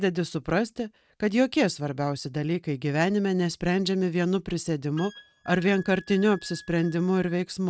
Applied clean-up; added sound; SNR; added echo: neural mask model RNNoise.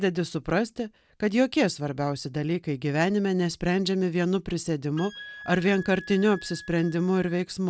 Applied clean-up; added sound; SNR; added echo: none; Wind instrument, woodwind instrument; 18 dB; none.